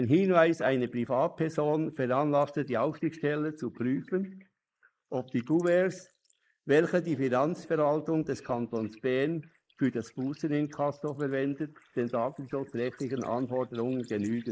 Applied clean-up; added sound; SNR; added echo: neural mask model Resemble Enhance denoiser.